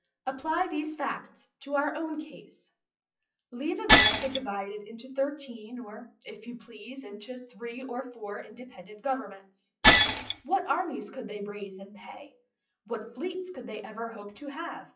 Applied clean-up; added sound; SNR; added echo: classical method WPE with log-MMSE.